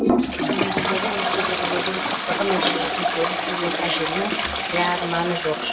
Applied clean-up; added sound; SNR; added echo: none; Toilet flush; -5 dB; reverberation time 0.9 s.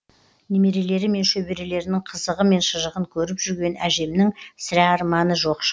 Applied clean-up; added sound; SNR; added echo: none; none; none; none.